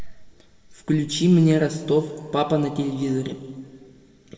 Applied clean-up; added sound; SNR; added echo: none; none; none; reverberation time 1.5 s.